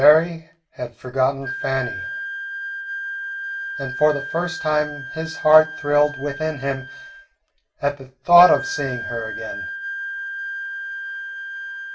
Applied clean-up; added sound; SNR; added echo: none; Wind instrument, woodwind instrument; 9 dB; reverberation time 0.2 s.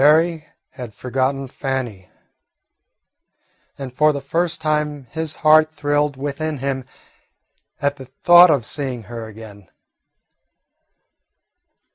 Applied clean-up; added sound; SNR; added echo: none; none; none; none.